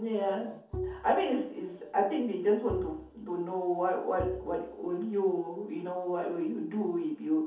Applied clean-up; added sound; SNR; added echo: none; Bowed string instrument; 9 dB; reverberation time 0.5 s.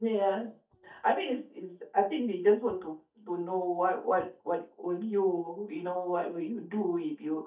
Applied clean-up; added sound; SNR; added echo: neural mask model DeepFilterNet 3.